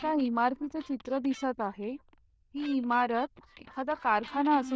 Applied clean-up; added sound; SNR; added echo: neural diffusion model UNIVERSE++.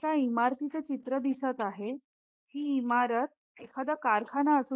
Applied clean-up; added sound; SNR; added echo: neural mask model Resemble Enhance denoiser.